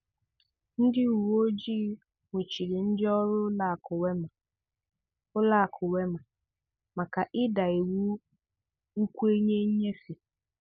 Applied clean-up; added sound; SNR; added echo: none; none; none; none.